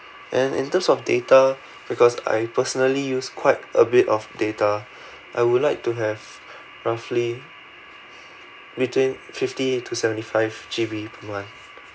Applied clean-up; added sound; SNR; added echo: none; none; none; none.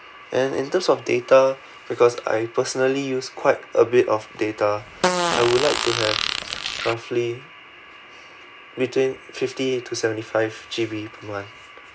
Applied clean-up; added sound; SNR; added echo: none; Fart; 1 dB; none.